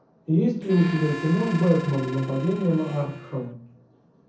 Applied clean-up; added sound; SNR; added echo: none; Harmonica; 13 dB; reverberation time 0.6 s.